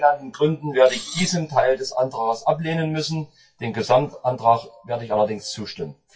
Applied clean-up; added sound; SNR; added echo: classical method WPE with log-MMSE.